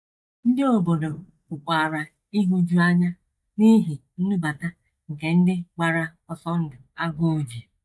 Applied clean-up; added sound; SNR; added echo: neural mask model DeepFilterNet 3.